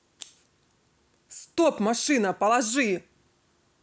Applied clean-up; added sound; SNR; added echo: none; none; none; none.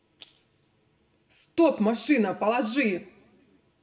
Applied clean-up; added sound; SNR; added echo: none; none; none; reverberation time 0.9 s.